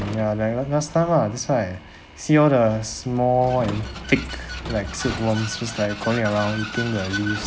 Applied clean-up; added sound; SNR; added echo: none; Vehicle; 11 dB; none.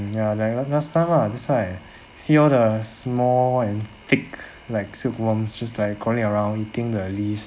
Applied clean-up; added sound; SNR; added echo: none; none; none; none.